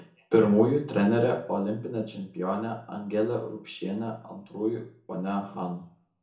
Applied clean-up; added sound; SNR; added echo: none; none; none; reverberation time 0.6 s.